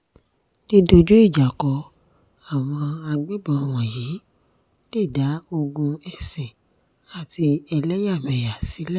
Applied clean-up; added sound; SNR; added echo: none; none; none; none.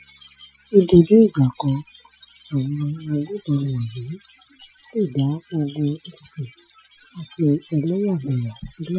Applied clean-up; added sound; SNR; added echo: classical method Wiener filter.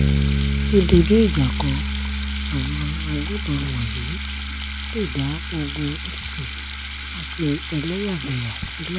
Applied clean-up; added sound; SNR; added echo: none; Bass guitar + Sink (filling or washing) / Water tap, faucet; 0 dB; none.